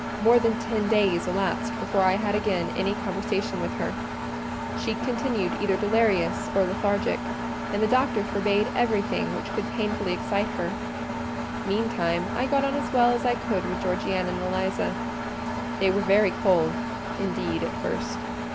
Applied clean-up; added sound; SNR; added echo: none; Engine; 4 dB; none.